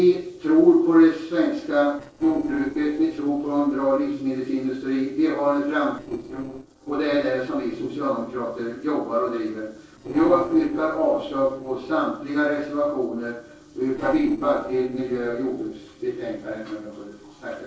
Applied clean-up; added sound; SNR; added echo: neural separator model SepFormer DNS4.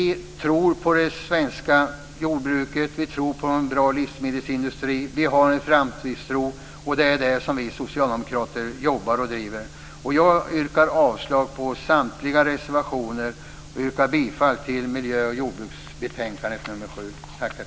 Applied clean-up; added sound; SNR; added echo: none; none; none; none.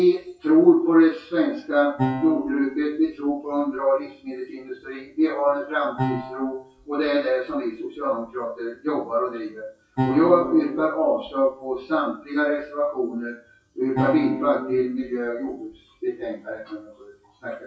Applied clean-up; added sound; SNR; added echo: classical method WPE with log-MMSE.